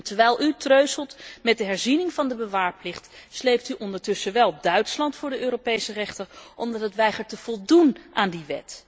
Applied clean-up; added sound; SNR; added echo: none; none; none; none.